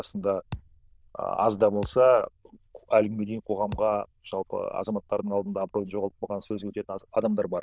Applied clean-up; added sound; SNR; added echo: neural diffusion model UNIVERSE++.